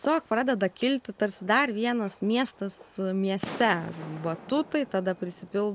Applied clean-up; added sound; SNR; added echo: none; Fireworks; 18 dB; none.